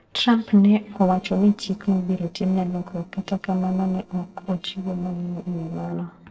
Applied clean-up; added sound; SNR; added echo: neural separator model SepFormer DNS4.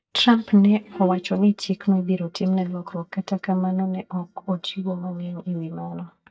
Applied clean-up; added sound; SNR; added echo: neural mask model DeepFilterNet 3.